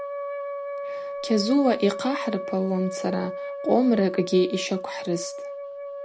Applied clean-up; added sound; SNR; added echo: none; Wind instrument, woodwind instrument; 8 dB; none.